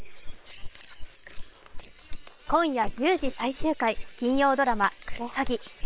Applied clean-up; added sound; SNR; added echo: neural separator model SepFormer WHAM!.